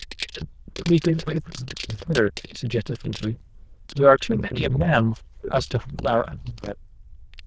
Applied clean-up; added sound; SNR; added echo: neural diffusion model UNIVERSE++.